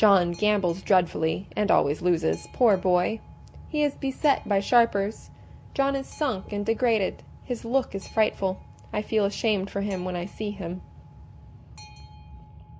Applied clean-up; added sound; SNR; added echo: none; Boat, Water vehicle; 19 dB; none.